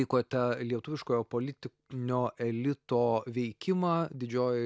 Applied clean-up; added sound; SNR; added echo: none; none; none; none.